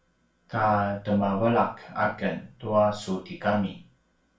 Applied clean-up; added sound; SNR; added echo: none; none; none; reverberation time 0.3 s.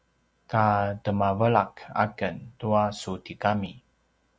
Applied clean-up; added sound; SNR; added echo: none; none; none; none.